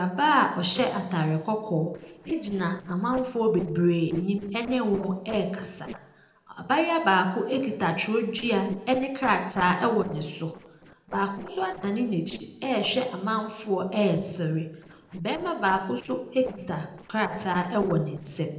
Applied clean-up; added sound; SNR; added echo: neural separator model SepFormer DNS4.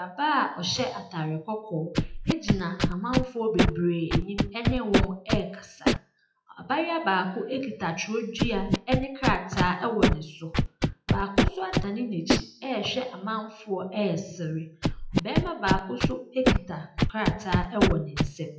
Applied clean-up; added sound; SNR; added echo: classical method WPE with log-MMSE.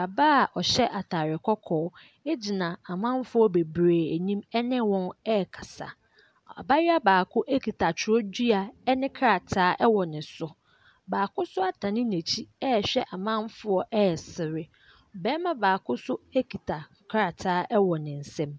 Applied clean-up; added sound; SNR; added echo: none; none; none; none.